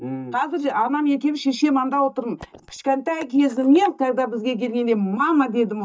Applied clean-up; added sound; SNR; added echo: neural mask model DeepFilterNet 3.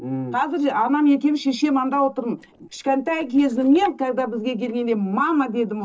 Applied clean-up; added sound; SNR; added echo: neural separator model SepFormer DNS4.